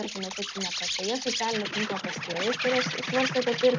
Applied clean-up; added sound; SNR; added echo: none; Insect; 2 dB; none.